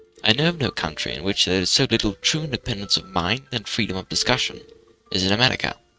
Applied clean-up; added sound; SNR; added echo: neural mask model RNNoise.